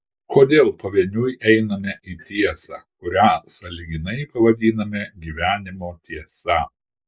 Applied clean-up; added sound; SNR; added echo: neural mask model Resemble Enhance denoiser.